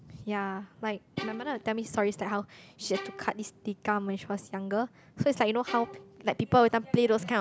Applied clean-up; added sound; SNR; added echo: none; Bowed string instrument; 16 dB; none.